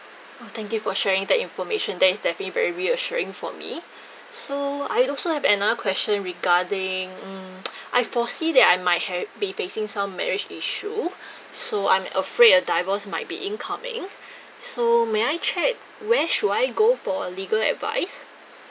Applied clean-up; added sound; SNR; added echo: none; none; none; none.